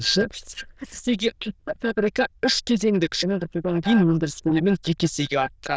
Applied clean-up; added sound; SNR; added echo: neural diffusion model UNIVERSE++.